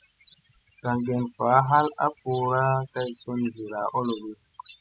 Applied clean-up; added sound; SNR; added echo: classical method spectral subtraction.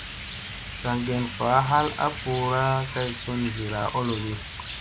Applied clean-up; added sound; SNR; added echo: none; Rain; 10 dB; none.